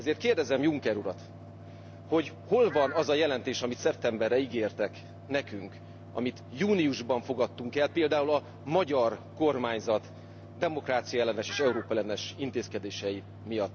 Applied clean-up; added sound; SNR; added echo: none; Crow + Mechanical fan; 16 dB; none.